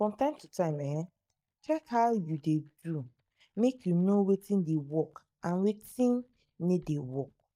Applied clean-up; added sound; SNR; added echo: neural mask model DeepFilterNet 3.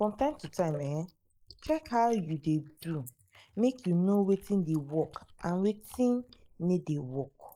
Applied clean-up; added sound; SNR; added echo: neural mask model Resemble Enhance denoiser.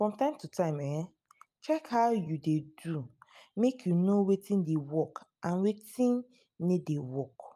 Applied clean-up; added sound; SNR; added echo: none; none; none; none.